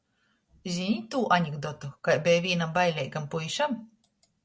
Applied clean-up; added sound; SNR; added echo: none; none; none; none.